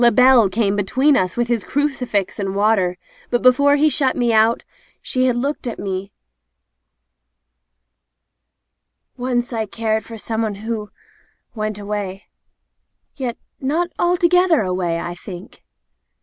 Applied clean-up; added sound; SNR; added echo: none; none; none; none.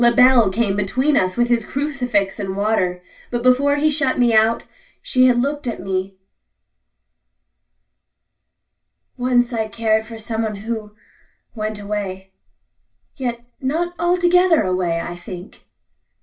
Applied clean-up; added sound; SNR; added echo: none; none; none; reverberation time 0.2 s.